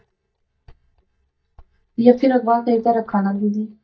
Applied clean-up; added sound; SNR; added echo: neural mask model DeepFilterNet 3.